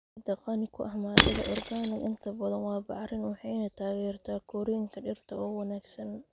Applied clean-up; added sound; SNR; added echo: none; Shatter / Crushing; -4 dB; none.